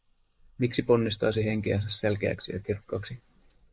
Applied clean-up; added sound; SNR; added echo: neural mask model Resemble Enhance denoiser.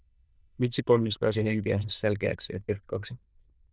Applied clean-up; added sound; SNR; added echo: neural diffusion model UNIVERSE++.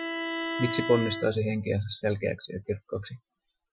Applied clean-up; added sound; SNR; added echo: classical method Wiener filter.